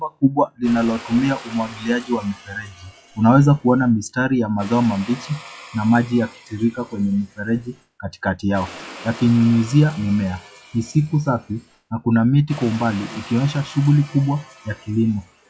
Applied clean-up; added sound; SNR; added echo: classical method log-MMSE.